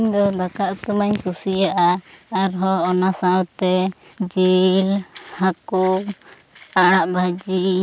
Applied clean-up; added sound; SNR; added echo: none; none; none; none.